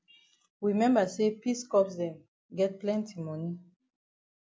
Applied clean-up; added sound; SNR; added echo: none; none; none; none.